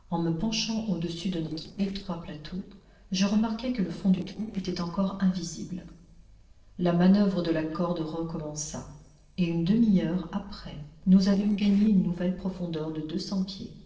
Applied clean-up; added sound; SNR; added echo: neural separator model SepFormer DNS4.